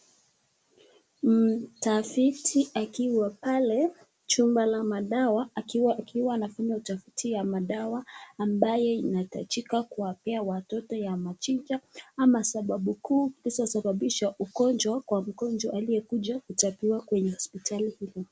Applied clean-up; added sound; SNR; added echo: none; none; none; none.